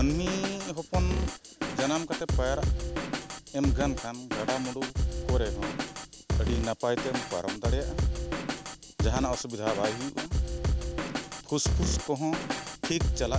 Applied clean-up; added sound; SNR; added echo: none; Drum kit; -3 dB; none.